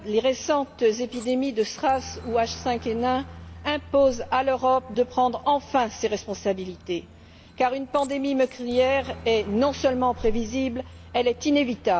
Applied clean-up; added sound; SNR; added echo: none; Aircraft; 19 dB; none.